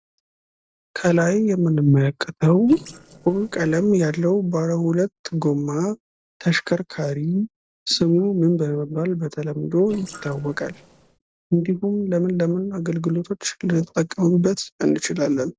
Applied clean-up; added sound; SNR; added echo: neural separator model SepFormer DNS4.